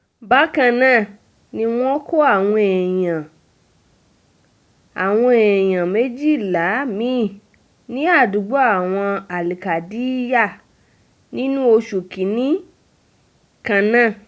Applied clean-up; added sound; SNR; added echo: none; none; none; none.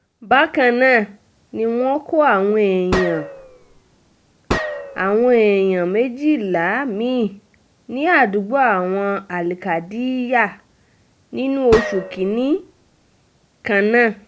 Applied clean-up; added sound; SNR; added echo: none; Gunshot, gunfire; 9 dB; none.